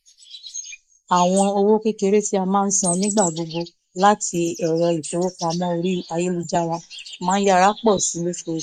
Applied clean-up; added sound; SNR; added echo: neural mask model Resemble Enhance denoiser.